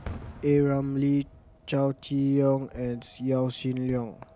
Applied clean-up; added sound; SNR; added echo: none; Fireworks; 19 dB; none.